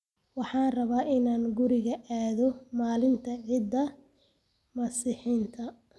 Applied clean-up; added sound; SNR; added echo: none; none; none; none.